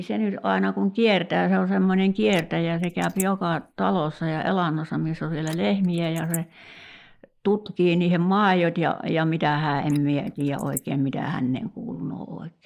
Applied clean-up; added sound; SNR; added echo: neural mask model Resemble Enhance denoiser.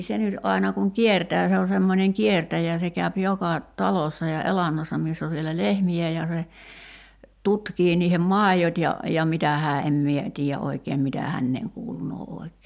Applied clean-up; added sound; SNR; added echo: none; none; none; none.